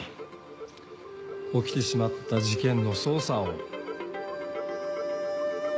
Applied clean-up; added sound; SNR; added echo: none; none; none; none.